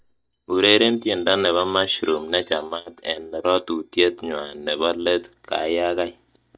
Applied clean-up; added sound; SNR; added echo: neural mask model DeepFilterNet 3.